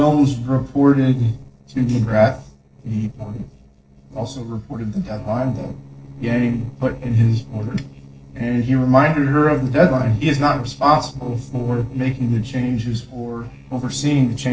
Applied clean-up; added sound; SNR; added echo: neural separator model SepFormer DNS4.